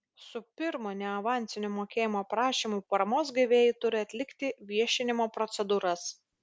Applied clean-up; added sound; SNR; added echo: none; none; none; none.